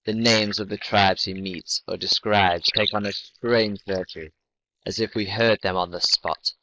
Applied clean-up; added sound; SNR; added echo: neural mask model Resemble Enhance denoiser.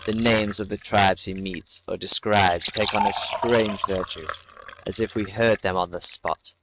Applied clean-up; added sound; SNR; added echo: neural mask model RNNoise.